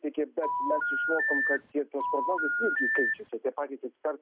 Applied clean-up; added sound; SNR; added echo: none; Telephone; -4 dB; none.